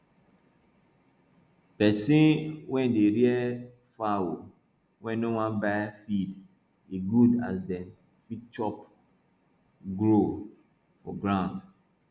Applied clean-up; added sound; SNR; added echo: none; none; none; none.